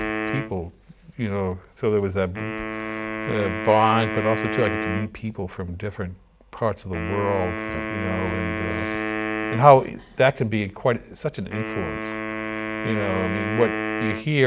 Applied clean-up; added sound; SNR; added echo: none; Wind instrument, woodwind instrument; 6 dB; none.